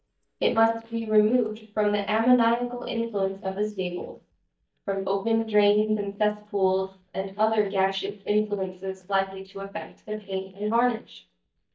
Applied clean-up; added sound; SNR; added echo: neural mask model DeepFilterNet 3.